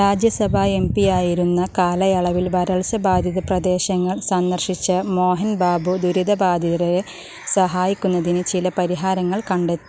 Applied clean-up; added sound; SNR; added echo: none; none; none; none.